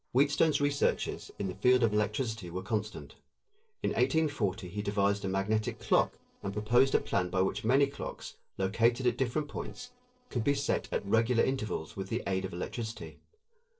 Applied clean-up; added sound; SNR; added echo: neural separator model SepFormer DNS4.